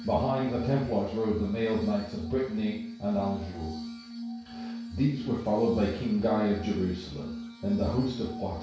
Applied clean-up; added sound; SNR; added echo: none; Glass; 9 dB; reverberation time 0.6 s.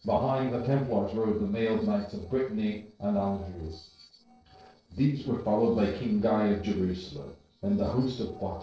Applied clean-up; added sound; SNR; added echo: neural separator model SepFormer DNS4.